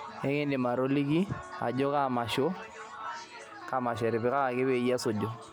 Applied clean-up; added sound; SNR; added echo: none; Trumpet; 19 dB; none.